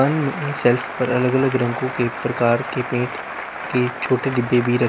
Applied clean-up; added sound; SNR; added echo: none; Applause; 9 dB; none.